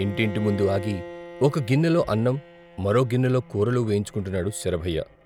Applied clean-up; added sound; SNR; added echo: none; Bowed string instrument; 16 dB; none.